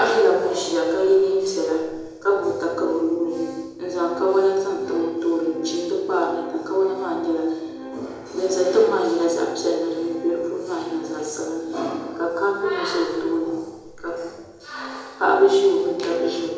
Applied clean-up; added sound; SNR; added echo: none; Organ; 18 dB; reverberation time 0.9 s.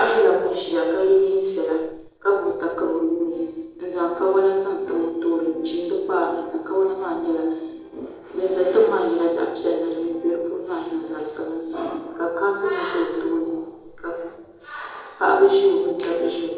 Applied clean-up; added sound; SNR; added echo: neural separator model SepFormer DNS4.